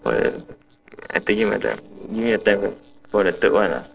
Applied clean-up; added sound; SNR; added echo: neural separator model SepFormer DNS4.